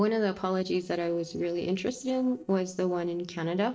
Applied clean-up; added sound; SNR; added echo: neural separator model SepFormer DNS4.